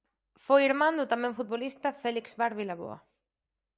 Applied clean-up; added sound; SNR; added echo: none; none; none; none.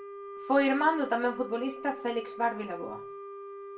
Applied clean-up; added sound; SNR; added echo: none; Wind instrument, woodwind instrument; 11 dB; reverberation time 0.3 s.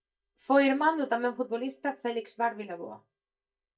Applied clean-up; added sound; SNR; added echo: neural mask model DeepFilterNet 3.